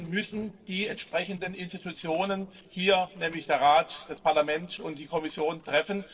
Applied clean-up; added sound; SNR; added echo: neural separator model SepFormer DNS4.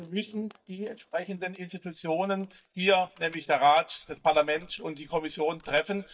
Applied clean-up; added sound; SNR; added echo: neural mask model DeepFilterNet 3.